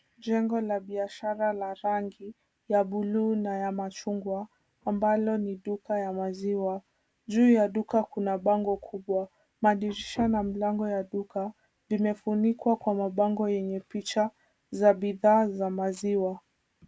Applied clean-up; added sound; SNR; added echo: none; none; none; none.